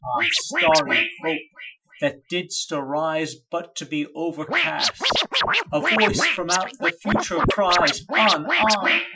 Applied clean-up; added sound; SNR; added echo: classical method Wiener filter.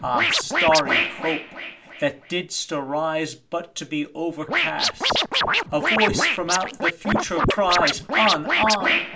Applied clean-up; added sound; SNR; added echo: none; Scratching (performance technique); -1 dB; none.